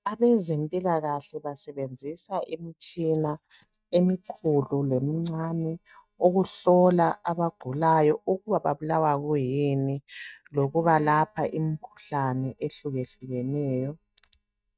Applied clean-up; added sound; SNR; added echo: neural mask model DeepFilterNet 3.